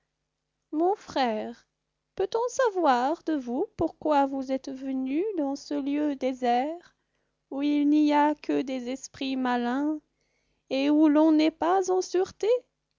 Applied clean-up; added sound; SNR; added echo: none; none; none; none.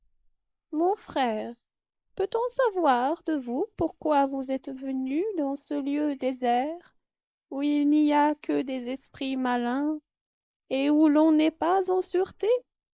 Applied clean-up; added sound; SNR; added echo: neural mask model Resemble Enhance denoiser.